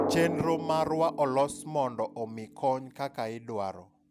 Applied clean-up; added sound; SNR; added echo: none; Drum; 7 dB; none.